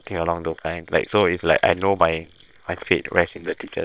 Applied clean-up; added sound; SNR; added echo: neural separator model SepFormer WHAM!.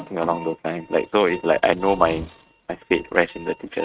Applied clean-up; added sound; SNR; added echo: neural mask model RNNoise.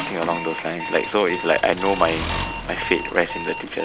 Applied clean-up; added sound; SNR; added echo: none; Alarm + Accelerating, revving, vroom / Mechanisms; 7 dB; none.